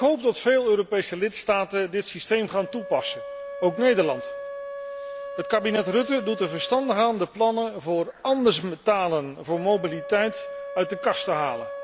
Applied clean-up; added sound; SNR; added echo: none; Wind instrument, woodwind instrument; 13 dB; none.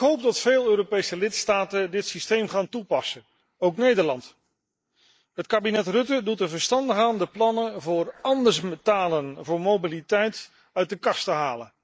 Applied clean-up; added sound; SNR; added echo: neural mask model Resemble Enhance denoiser.